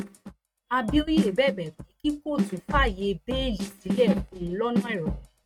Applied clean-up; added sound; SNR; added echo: neural mask model RNNoise.